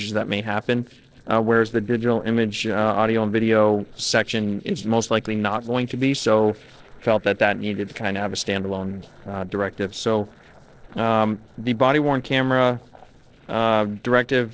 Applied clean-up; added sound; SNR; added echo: neural separator model SepFormer DNS4.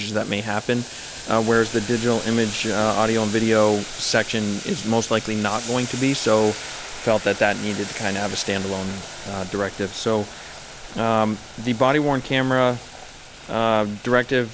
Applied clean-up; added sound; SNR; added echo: none; Boiling; 13 dB; none.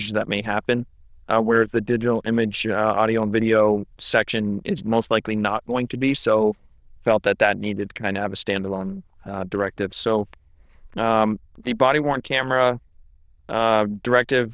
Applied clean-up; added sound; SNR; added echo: neural diffusion model UNIVERSE++.